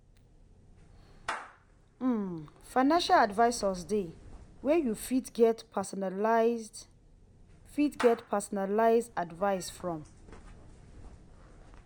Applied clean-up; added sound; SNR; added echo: none; Meow / Clapping; 18 dB; none.